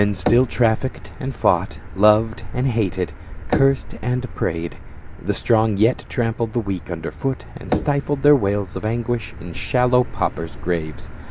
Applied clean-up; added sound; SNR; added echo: none; Knock / Wood + Motor vehicle (road); 9 dB; none.